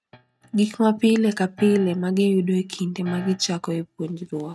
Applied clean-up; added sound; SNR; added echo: neural mask model RNNoise.